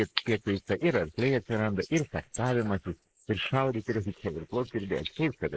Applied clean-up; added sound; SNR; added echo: neural mask model Resemble Enhance denoiser.